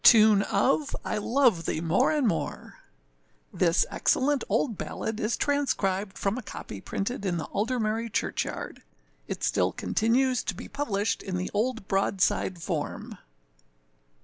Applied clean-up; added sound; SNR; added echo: none; none; none; none.